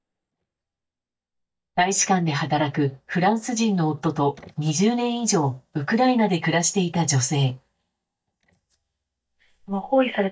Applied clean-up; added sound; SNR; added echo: neural mask model DeepFilterNet 3.